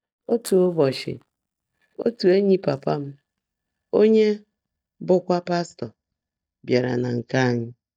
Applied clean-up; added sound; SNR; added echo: neural mask model DeepFilterNet 3.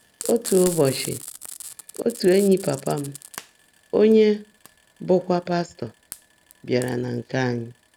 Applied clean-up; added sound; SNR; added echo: none; Frying (food); 16 dB; none.